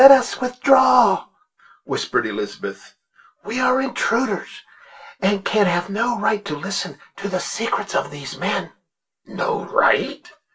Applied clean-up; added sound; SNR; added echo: none; none; none; reverberation time 0.2 s.